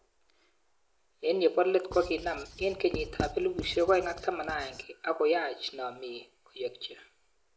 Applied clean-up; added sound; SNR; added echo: none; Writing; 10 dB; none.